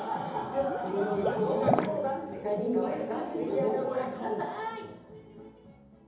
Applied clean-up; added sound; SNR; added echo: none; Water / Liquid; 4 dB; reverberation time 0.8 s.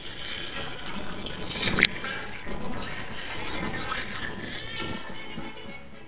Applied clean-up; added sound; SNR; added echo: neural separator model SepFormer WHAMR!.